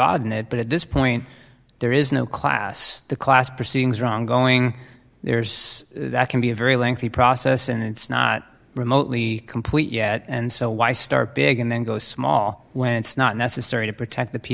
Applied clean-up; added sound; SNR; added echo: none; none; none; none.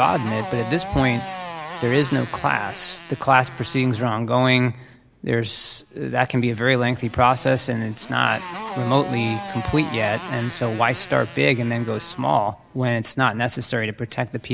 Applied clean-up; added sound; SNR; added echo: none; Motorcycle; 14 dB; none.